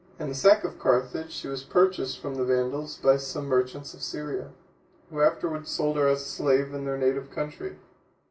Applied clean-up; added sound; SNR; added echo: none; none; none; reverberation time 0.2 s.